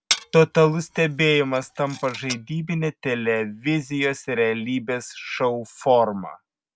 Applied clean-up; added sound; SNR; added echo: none; Glass; 10 dB; none.